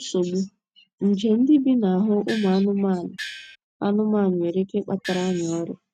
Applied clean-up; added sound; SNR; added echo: neural mask model RNNoise.